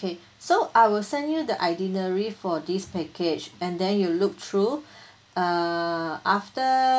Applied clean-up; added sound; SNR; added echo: none; none; none; none.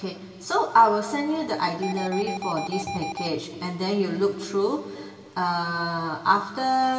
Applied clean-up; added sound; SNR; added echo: none; Alarm; 7 dB; reverberation time 2.3 s.